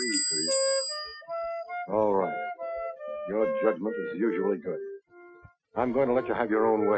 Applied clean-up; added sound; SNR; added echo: classical method Wiener filter.